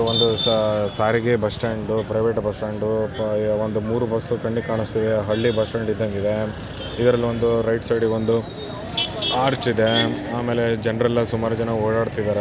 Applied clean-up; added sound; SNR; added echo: none; none; none; none.